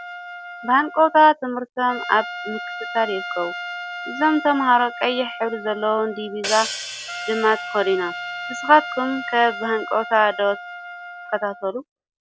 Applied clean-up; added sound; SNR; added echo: none; Hi-hat + Trumpet; 10 dB; none.